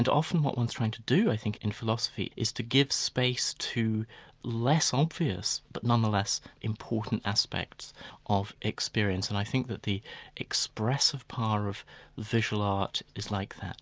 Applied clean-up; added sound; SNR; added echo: none; none; none; none.